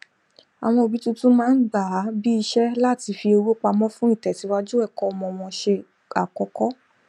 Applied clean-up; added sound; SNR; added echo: none; none; none; none.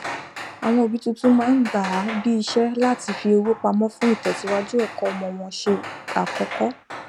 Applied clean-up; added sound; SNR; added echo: none; Hammer; 11 dB; none.